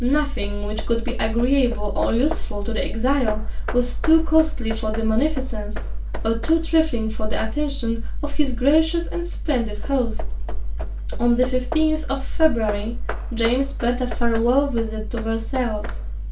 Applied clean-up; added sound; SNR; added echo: none; Hammer / Wood; 19 dB; reverberation time 0.2 s.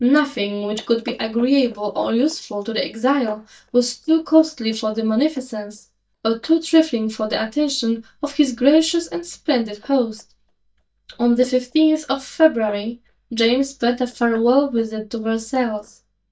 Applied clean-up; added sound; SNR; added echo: neural mask model DeepFilterNet 3.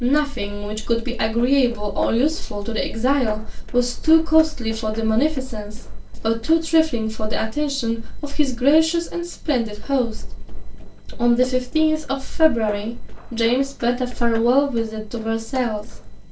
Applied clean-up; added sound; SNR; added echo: neural separator model SepFormer DNS4.